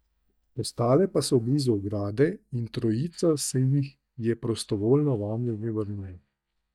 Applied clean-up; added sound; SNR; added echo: neural mask model DeepFilterNet 3.